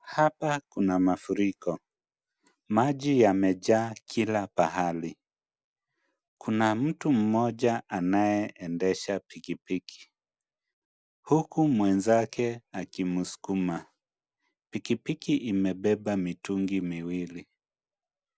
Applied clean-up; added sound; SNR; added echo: none; none; none; none.